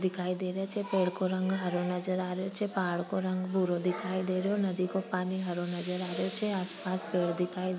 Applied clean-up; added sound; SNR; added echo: none; none; none; none.